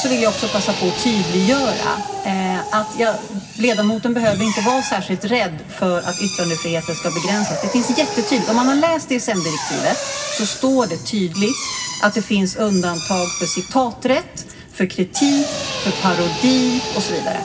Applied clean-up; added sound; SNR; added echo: none; Drill; 7 dB; reverberation time 0.4 s.